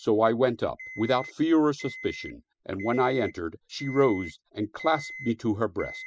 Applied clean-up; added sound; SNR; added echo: classical method spectral subtraction.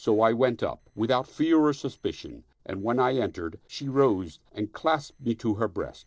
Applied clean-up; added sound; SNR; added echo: neural separator model SepFormer DNS4.